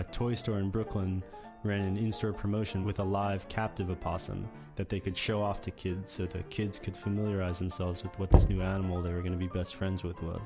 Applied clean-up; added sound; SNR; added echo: none; Knock; -3 dB; none.